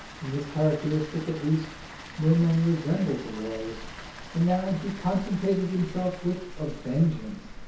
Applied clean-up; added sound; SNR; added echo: none; Water; 14 dB; reverberation time 0.6 s.